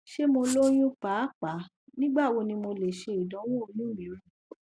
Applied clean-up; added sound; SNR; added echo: none; Writing; 11 dB; none.